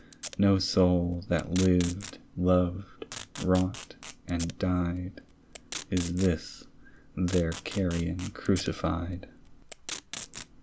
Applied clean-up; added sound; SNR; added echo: none; Packing tape, duct tape; 16 dB; none.